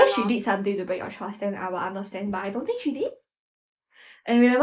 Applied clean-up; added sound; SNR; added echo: neural mask model Resemble Enhance denoiser.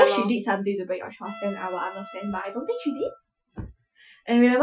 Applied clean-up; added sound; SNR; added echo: classical method Wiener filter.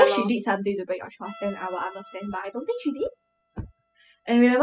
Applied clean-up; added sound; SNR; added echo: classical method spectral subtraction.